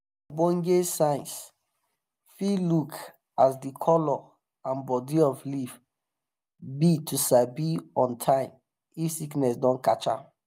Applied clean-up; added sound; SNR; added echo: none; none; none; none.